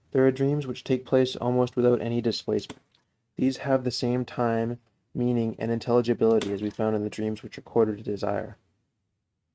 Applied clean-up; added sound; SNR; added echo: neural mask model RNNoise.